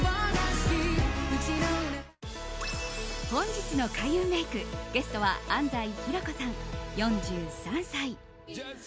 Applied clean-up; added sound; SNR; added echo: none; none; none; none.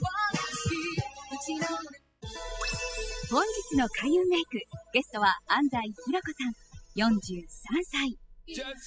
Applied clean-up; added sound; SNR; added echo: classical method spectral subtraction.